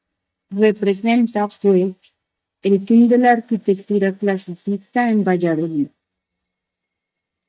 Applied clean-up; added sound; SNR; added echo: neural mask model DeepFilterNet 3.